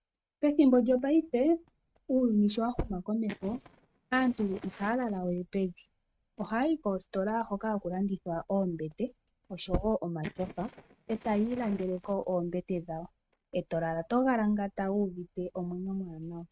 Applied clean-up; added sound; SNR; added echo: neural mask model RNNoise.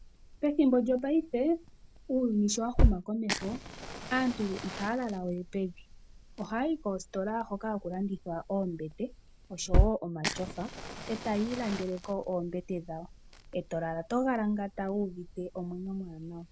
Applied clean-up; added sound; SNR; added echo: none; Fire; 3 dB; none.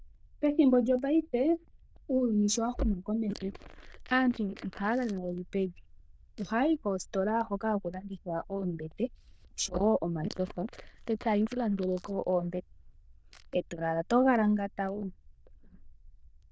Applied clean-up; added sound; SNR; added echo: neural diffusion model UNIVERSE++.